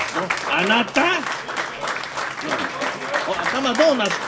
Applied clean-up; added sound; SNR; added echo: none; Applause; 2 dB; reverberation time 0.2 s.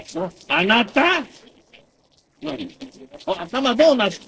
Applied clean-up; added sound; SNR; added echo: neural separator model SepFormer DNS4.